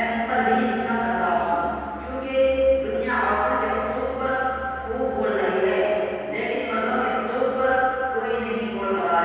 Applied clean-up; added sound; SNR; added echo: none; Musical instrument; 20 dB; reverberation time 2.1 s.